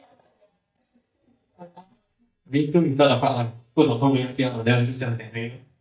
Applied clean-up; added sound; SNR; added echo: neural mask model DeepFilterNet 3.